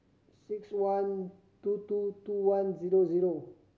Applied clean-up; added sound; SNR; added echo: none; none; none; none.